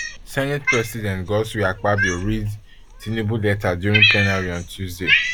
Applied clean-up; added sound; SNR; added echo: none; Cat; 1 dB; none.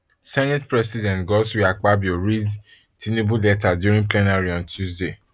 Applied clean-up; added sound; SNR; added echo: none; none; none; none.